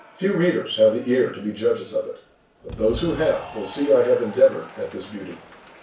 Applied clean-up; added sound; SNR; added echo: none; Applause / Cheering; 19 dB; reverberation time 0.3 s.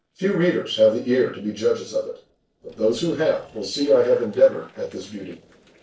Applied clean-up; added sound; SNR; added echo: neural separator model SepFormer DNS4.